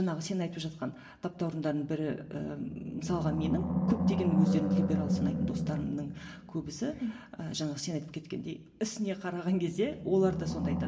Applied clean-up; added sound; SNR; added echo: none; Animal; 1 dB; reverberation time 0.7 s.